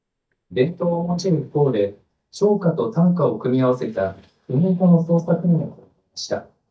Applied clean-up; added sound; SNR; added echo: neural mask model DeepFilterNet 3.